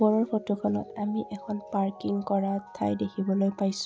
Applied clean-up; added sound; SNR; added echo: none; Mallet percussion; 19 dB; none.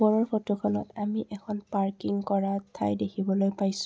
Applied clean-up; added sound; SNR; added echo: none; none; none; none.